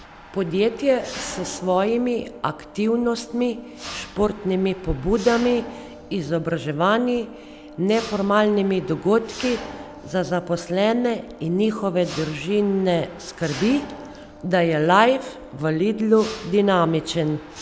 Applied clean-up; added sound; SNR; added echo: none; Mechanisms; 17 dB; none.